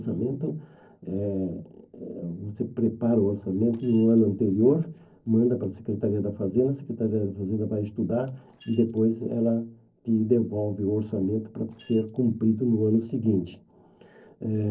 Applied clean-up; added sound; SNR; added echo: neural separator model SepFormer DNS4.